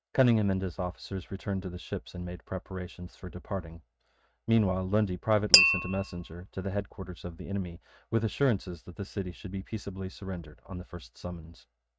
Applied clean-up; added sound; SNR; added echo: neural mask model RNNoise.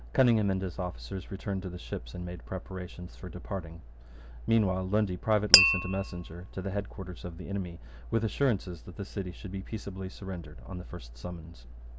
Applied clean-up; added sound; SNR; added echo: none; Tap; -4 dB; none.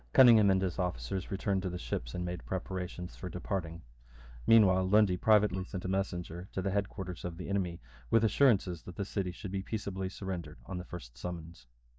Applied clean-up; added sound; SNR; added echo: neural mask model DeepFilterNet 3.